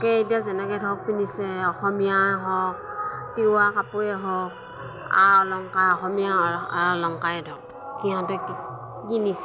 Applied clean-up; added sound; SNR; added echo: none; none; none; none.